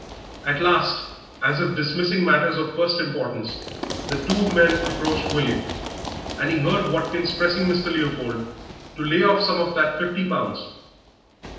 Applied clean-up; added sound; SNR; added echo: none; Run; 11 dB; reverberation time 0.9 s.